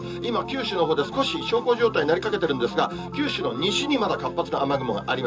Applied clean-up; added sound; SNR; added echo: none; Telephone; 17 dB; reverberation time 0.2 s.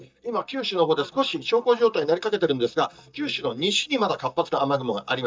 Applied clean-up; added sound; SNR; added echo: neural mask model DeepFilterNet 3.